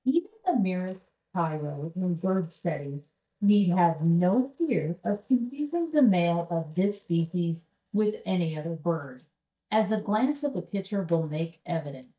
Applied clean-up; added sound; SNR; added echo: neural mask model DeepFilterNet 3.